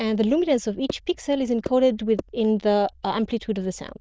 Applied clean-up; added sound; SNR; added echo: neural diffusion model UNIVERSE++.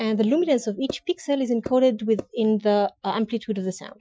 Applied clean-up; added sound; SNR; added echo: classical method Wiener filter.